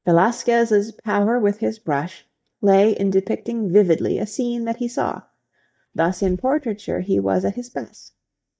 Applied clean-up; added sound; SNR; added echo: neural mask model DeepFilterNet 3.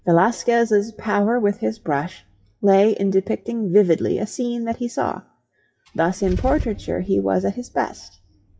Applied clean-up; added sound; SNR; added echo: classical method WPE with log-MMSE.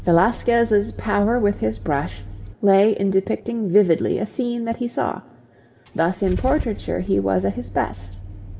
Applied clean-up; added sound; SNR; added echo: none; Idling / Engine starting / Car; 14 dB; reverberation time 2.0 s.